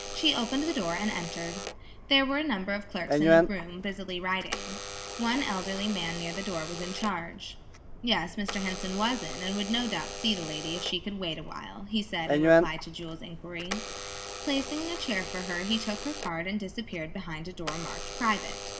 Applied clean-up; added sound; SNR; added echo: none; Alarm / Door; 1 dB; reverberation time 0.8 s.